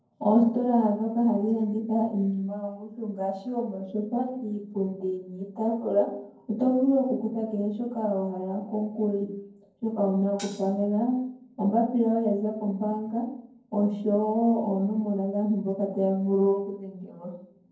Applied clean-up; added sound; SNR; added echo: neural separator model SepFormer DNS4.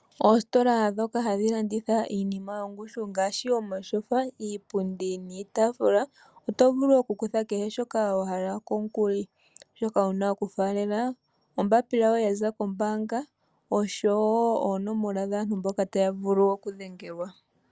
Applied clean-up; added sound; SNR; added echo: none; none; none; none.